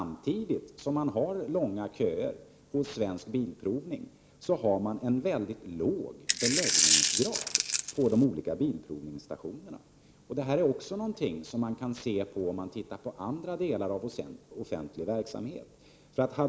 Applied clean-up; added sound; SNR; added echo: none; Coin (dropping); -4 dB; none.